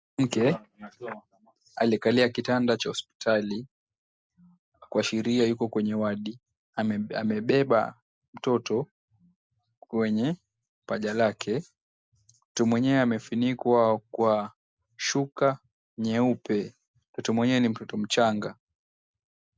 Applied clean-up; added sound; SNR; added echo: none; none; none; none.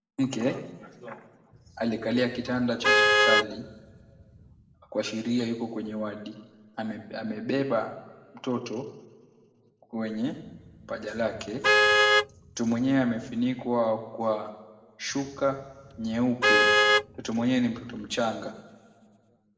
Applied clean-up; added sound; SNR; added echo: none; Vehicle horn, car horn, honking; -3 dB; reverberation time 1.4 s.